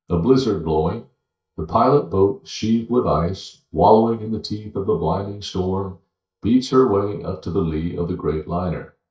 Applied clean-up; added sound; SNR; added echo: neural mask model DeepFilterNet 3.